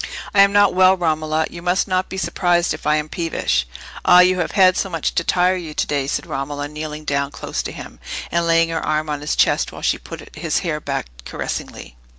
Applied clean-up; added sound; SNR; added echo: none; none; none; none.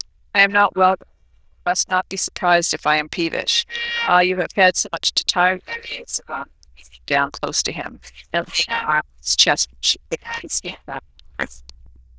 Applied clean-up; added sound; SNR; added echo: neural diffusion model UNIVERSE++.